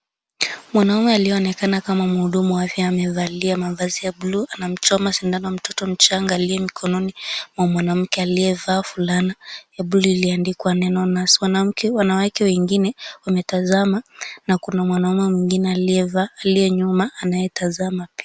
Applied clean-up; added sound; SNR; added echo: none; none; none; none.